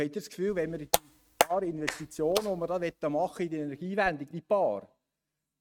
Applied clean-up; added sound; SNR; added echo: neural mask model RNNoise.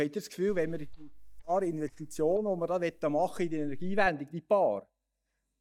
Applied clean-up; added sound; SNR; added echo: neural mask model DeepFilterNet 3.